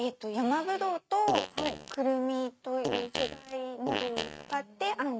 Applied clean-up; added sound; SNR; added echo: neural mask model RNNoise.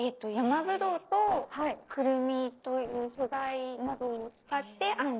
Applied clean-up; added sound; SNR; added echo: neural separator model SepFormer DNS4.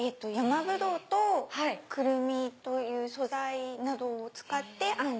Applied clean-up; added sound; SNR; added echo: none; none; none; none.